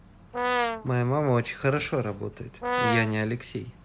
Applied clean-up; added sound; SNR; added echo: none; Brass instrument; 1 dB; none.